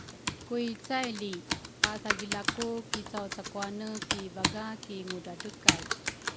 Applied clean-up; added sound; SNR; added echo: none; Computer keyboard; -4 dB; none.